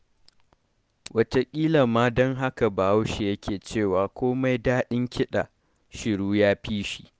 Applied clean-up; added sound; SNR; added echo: none; none; none; none.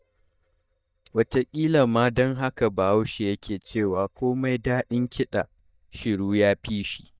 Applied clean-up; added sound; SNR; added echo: neural mask model DeepFilterNet 3.